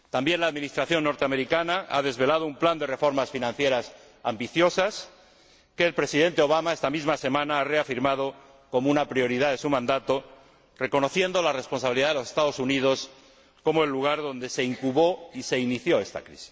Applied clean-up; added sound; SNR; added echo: none; none; none; none.